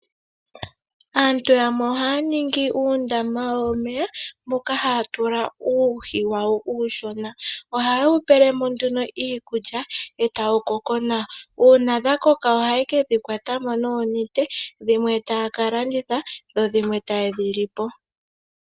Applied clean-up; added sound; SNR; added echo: none; none; none; none.